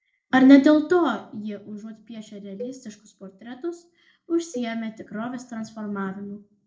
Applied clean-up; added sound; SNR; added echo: neural separator model SepFormer DNS4.